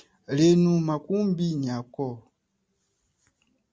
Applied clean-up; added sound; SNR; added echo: none; none; none; none.